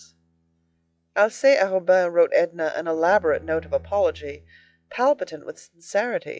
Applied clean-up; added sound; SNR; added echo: classical method log-MMSE.